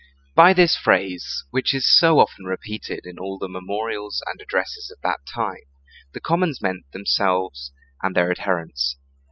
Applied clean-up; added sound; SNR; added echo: classical method spectral subtraction.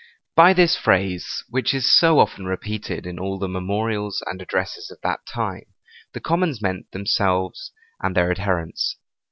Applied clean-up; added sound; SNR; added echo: none; none; none; none.